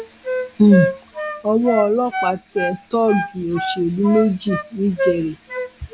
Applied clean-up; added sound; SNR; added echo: none; Wind instrument, woodwind instrument; 6 dB; none.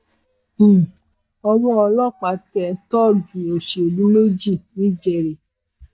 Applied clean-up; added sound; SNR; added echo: neural mask model DeepFilterNet 3.